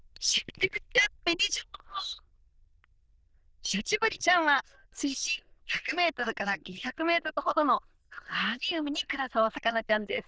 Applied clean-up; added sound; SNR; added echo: neural diffusion model UNIVERSE++.